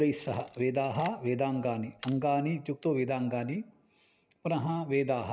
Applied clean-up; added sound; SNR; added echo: none; Camera; 17 dB; none.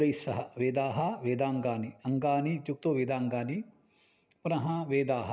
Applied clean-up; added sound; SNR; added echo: none; none; none; none.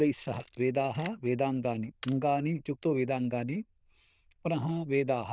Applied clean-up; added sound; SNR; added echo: neural diffusion model UNIVERSE++.